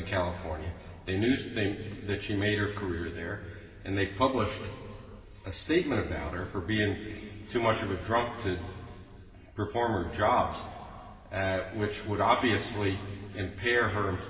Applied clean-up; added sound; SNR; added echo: none; none; none; reverberation time 2.2 s.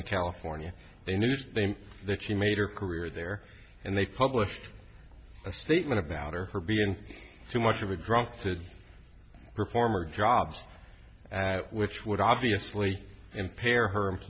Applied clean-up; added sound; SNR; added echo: none; none; none; none.